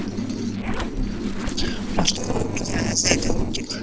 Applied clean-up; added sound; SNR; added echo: neural separator model SepFormer DNS4.